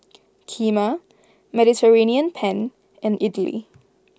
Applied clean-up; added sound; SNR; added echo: none; none; none; none.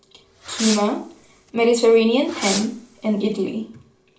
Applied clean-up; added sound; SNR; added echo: none; Fireworks; 12 dB; reverberation time 0.4 s.